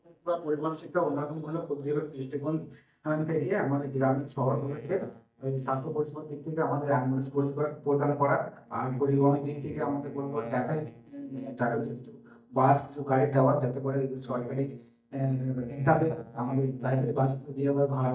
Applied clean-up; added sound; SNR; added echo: neural mask model DeepFilterNet 3.